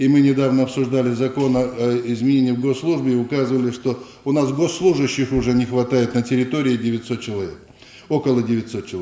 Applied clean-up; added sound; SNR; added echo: none; none; none; reverberation time 2.1 s.